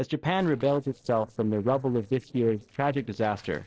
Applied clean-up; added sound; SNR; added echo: neural separator model SepFormer DNS4.